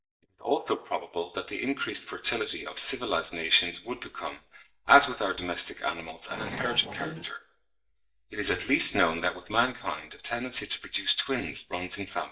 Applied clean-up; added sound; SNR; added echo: neural mask model DeepFilterNet 3.